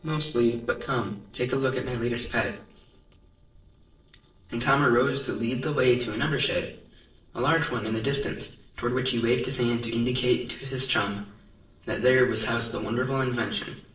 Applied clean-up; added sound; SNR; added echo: neural separator model SepFormer DNS4.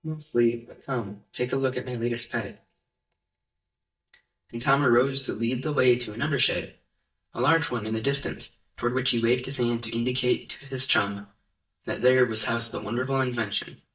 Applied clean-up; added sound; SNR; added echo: neural mask model DeepFilterNet 3.